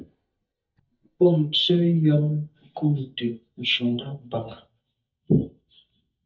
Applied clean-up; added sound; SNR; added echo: neural mask model DeepFilterNet 3.